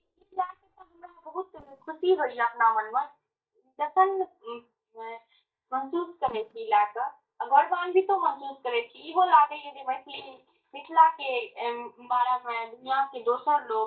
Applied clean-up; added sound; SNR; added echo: neural mask model DeepFilterNet 3.